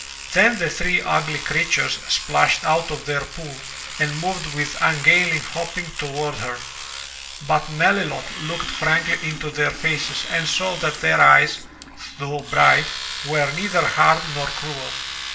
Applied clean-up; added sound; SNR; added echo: none; Domestic sounds, home sounds; 10 dB; reverberation time 0.5 s.